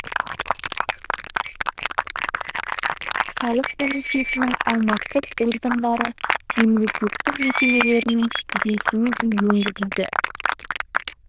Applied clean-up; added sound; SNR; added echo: neural diffusion model UNIVERSE++.